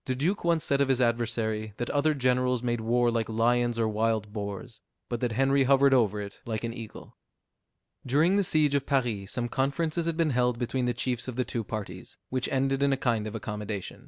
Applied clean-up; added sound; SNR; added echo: none; none; none; none.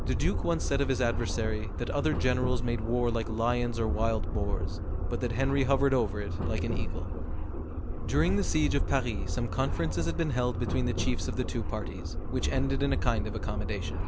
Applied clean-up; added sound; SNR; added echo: none; Subway, metro, underground; -1 dB; none.